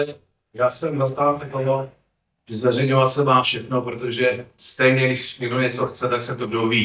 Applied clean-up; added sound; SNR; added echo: neural mask model DeepFilterNet 3.